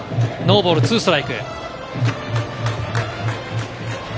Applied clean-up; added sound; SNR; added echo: none; none; none; none.